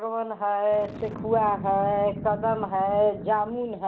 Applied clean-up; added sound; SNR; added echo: none; Boom; 12 dB; none.